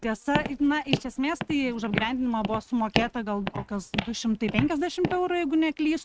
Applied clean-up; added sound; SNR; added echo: neural mask model RNNoise.